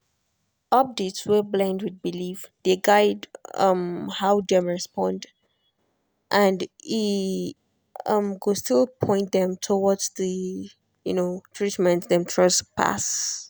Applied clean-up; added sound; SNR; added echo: none; none; none; none.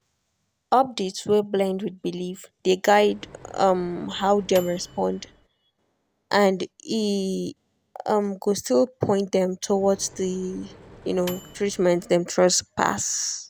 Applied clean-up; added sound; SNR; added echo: none; Microwave oven; 20 dB; none.